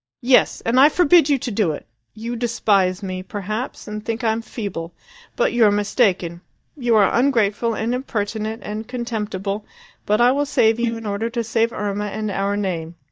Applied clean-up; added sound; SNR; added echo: neural mask model DeepFilterNet 3.